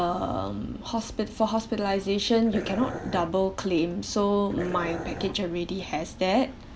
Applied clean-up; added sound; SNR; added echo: none; Dog; 9 dB; none.